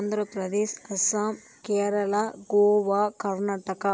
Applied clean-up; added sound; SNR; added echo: none; none; none; none.